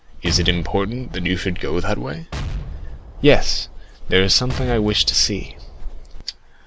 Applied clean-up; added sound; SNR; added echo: none; Explosion; 10 dB; none.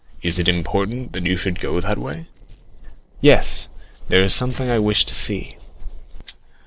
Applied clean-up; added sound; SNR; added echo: neural separator model SepFormer DNS4.